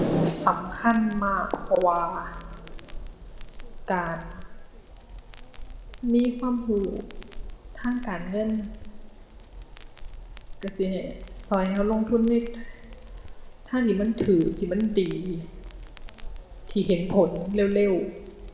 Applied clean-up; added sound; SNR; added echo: none; Crackle; 12 dB; reverberation time 0.9 s.